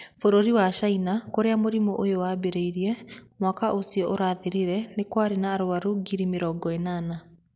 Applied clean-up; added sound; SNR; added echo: none; none; none; none.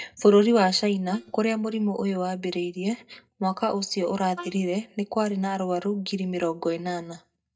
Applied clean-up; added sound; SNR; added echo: neural mask model DeepFilterNet 3.